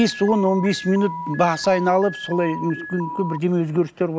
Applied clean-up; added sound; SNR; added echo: none; Alarm; 12 dB; none.